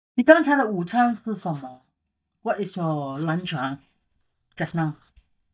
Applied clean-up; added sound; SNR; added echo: neural mask model DeepFilterNet 3.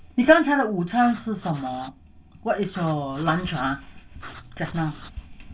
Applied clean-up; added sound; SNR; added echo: none; Writing; 19 dB; reverberation time 0.2 s.